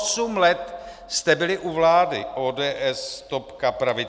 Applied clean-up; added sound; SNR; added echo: none; none; none; none.